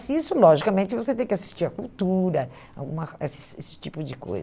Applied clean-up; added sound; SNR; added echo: none; none; none; none.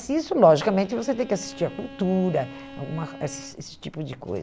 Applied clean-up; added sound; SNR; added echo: none; Bowed string instrument; 18 dB; none.